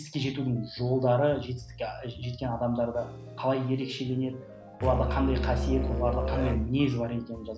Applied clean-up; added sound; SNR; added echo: none; Musical instrument; 1 dB; none.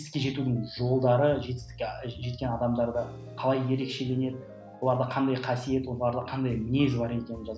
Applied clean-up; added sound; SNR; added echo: none; none; none; none.